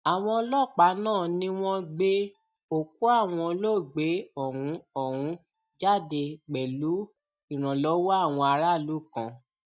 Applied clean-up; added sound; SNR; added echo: neural mask model DeepFilterNet 3.